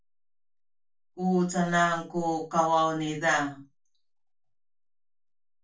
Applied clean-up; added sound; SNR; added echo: none; none; none; reverberation time 0.2 s.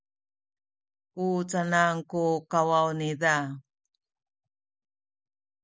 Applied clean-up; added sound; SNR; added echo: none; none; none; none.